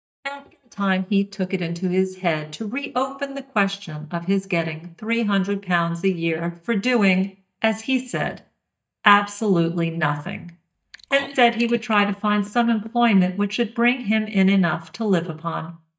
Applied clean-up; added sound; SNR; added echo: neural mask model DeepFilterNet 3.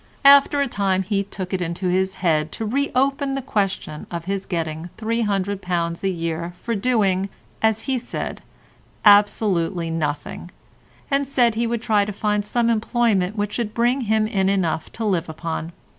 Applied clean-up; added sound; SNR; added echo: none; none; none; none.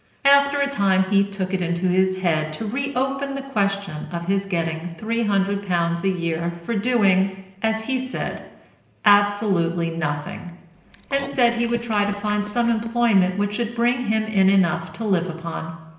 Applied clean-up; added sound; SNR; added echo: neural separator model SepFormer DNS4.